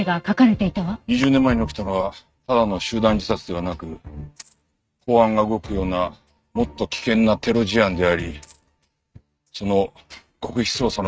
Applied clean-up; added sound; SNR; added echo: neural mask model RNNoise.